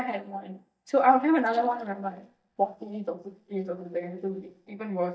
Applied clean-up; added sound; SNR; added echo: neural mask model DeepFilterNet 3.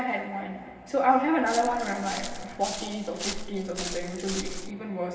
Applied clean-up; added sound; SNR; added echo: none; Walk, footsteps; 8 dB; reverberation time 2.4 s.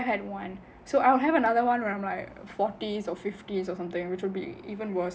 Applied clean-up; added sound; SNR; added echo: none; none; none; none.